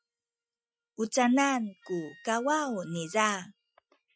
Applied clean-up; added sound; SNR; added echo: classical method Wiener filter.